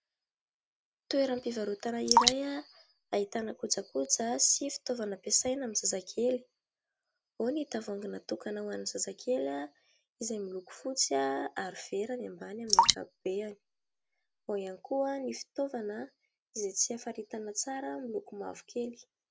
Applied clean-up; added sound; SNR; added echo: none; Drip; -3 dB; none.